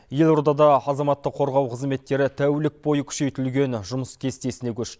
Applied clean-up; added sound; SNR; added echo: none; none; none; none.